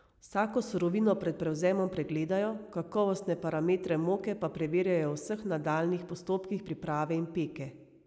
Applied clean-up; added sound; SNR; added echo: none; none; none; none.